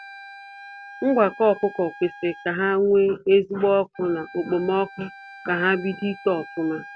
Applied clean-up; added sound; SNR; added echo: none; Wind instrument, woodwind instrument; 19 dB; none.